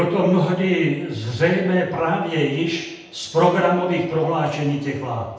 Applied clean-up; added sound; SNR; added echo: none; none; none; reverberation time 0.8 s.